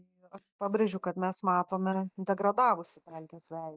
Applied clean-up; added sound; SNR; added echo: neural mask model DeepFilterNet 3.